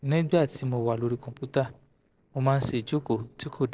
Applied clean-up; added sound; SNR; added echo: neural separator model SepFormer DNS4.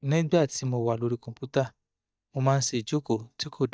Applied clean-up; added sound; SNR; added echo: neural mask model DeepFilterNet 3.